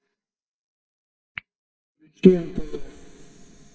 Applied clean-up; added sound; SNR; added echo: neural mask model DeepFilterNet 3.